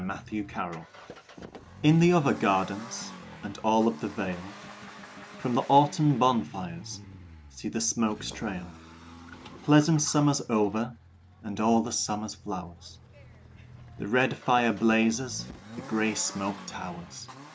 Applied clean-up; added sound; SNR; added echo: none; Accelerating, revving, vroom; 17 dB; none.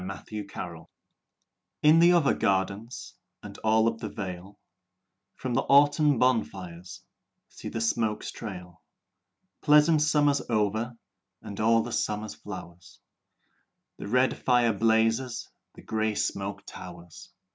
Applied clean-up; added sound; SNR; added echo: none; none; none; none.